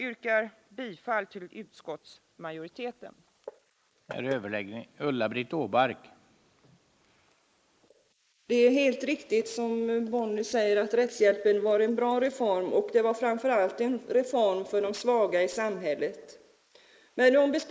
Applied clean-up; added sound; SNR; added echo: neural mask model Resemble Enhance denoiser.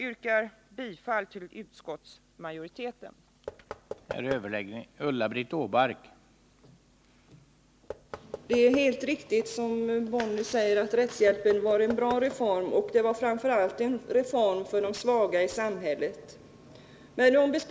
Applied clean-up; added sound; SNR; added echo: none; Knock / Wood; 15 dB; none.